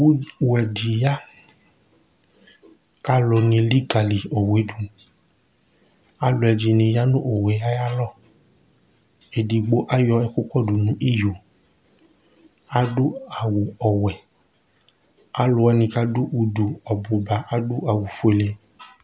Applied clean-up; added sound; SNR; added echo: none; none; none; none.